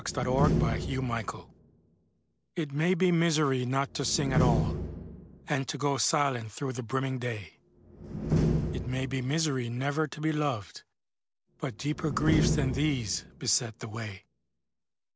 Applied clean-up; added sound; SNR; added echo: none; Slam; 3 dB; none.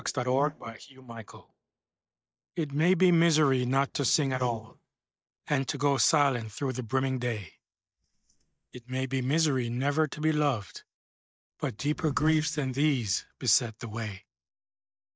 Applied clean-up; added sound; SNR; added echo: neural mask model DeepFilterNet 3.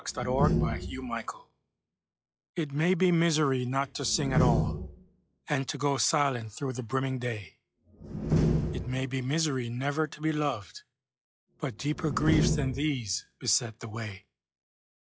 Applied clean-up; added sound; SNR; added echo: classical method log-MMSE.